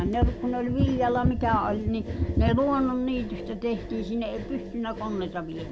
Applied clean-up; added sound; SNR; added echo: none; Engine; 12 dB; none.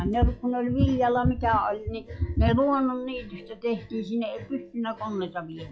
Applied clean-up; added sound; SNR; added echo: classical method log-MMSE.